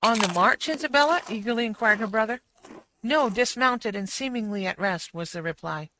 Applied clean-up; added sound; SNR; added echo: neural mask model RNNoise.